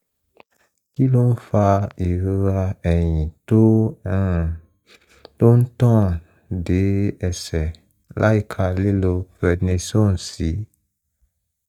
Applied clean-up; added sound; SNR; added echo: neural mask model DeepFilterNet 3.